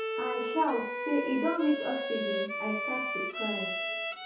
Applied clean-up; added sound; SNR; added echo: none; Bowed string instrument; 1 dB; reverberation time 0.6 s.